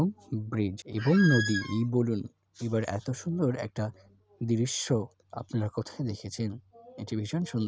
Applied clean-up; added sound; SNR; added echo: none; Squeak; 4 dB; none.